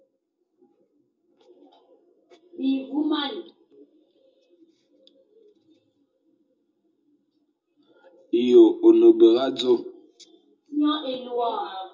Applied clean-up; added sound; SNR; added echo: none; none; none; reverberation time 0.2 s.